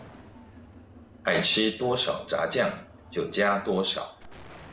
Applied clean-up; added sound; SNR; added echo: none; Explosion + Crowd; 20 dB; none.